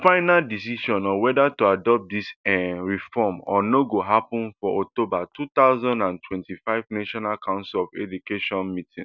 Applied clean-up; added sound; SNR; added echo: none; none; none; none.